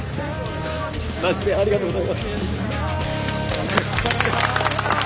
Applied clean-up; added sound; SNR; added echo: none; none; none; none.